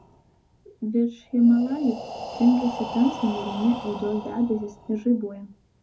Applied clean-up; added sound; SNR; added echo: none; Breathing; 13 dB; reverberation time 0.3 s.